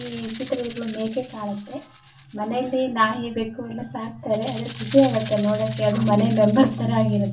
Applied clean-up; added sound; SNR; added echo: none; Rattle (instrument); 9 dB; reverberation time 0.3 s.